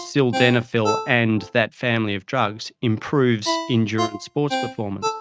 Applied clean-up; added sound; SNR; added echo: neural mask model RNNoise.